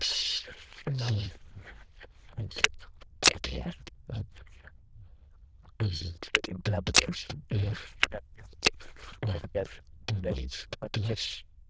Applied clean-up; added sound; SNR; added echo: neural diffusion model UNIVERSE++.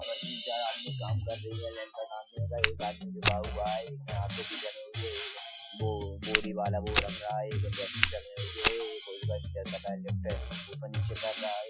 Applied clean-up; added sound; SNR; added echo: classical method Wiener filter.